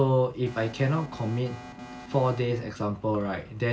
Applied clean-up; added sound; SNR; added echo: none; Alarm; 17 dB; none.